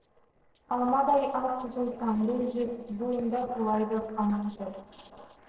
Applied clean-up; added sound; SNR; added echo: neural separator model SepFormer DNS4.